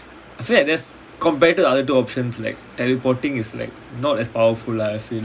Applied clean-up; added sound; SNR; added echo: none; none; none; none.